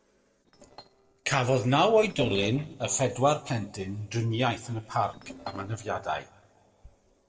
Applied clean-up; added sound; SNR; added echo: neural separator model SepFormer DNS4.